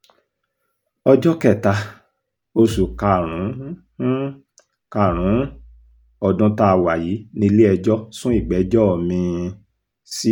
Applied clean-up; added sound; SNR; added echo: none; Bass drum; 17 dB; none.